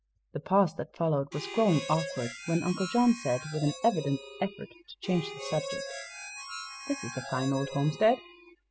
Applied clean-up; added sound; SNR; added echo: classical method spectral subtraction.